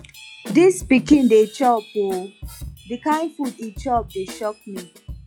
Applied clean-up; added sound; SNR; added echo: classical method log-MMSE.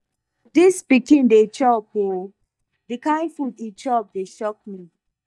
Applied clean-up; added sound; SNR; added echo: neural mask model DeepFilterNet 3.